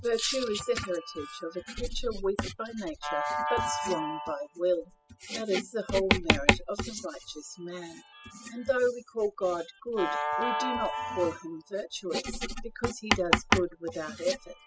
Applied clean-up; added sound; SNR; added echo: classical method spectral subtraction.